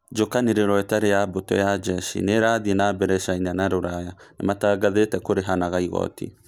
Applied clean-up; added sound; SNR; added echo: none; none; none; none.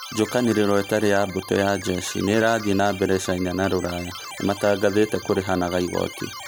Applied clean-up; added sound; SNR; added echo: none; Keyboard (musical); 14 dB; none.